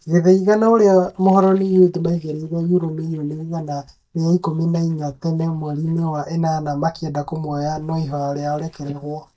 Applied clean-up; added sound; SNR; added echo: neural mask model DeepFilterNet 3.